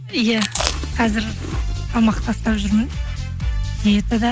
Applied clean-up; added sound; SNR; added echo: none; Chewing, mastication; 12 dB; none.